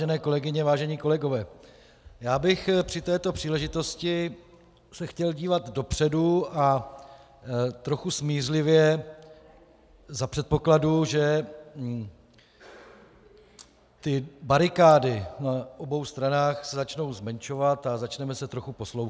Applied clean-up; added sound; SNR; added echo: none; none; none; none.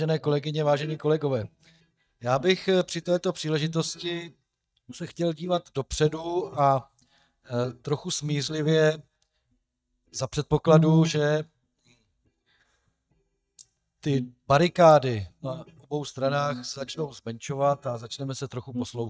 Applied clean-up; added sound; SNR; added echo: neural mask model DeepFilterNet 3.